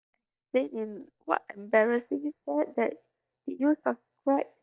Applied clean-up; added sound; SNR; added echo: neural mask model DeepFilterNet 3.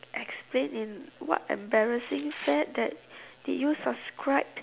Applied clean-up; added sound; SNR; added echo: none; Domestic sounds, home sounds; 17 dB; none.